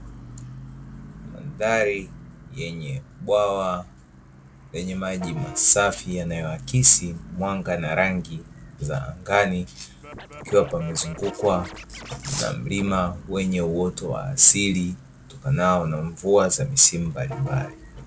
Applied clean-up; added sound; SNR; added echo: none; Bus / Vehicle horn, car horn, honking + Scratching (performance technique); 17 dB; none.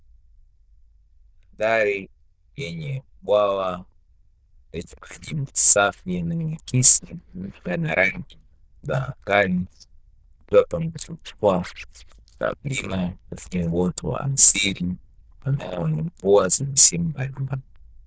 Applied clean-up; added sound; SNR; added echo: neural diffusion model UNIVERSE++.